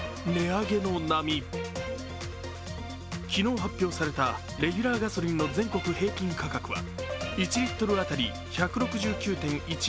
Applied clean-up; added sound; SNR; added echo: none; none; none; none.